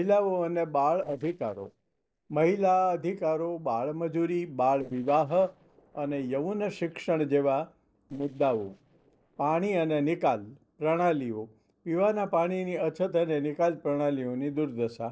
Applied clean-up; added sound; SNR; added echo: neural separator model SepFormer DNS4.